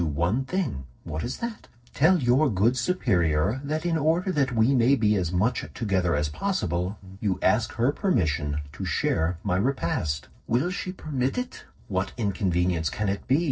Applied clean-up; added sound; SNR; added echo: neural separator model SepFormer DNS4.